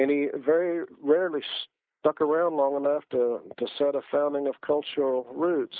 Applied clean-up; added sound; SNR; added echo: neural mask model Resemble Enhance denoiser.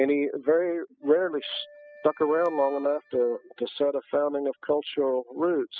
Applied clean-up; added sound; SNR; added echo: classical method spectral subtraction.